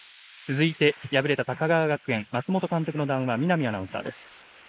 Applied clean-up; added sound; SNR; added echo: neural mask model Resemble Enhance denoiser.